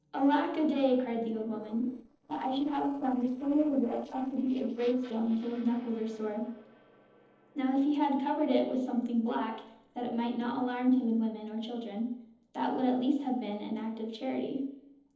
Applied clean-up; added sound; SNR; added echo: neural separator model SepFormer DNS4.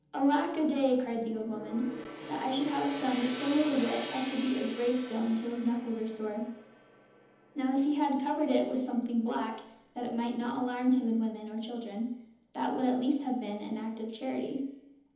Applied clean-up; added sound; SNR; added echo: none; Gong; 15 dB; reverberation time 1.3 s.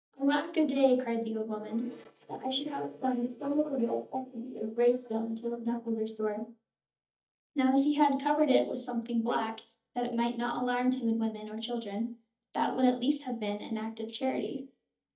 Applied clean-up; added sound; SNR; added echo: neural mask model DeepFilterNet 3.